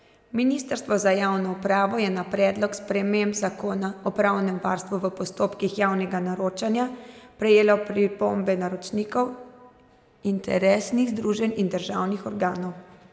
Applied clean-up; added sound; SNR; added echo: none; none; none; none.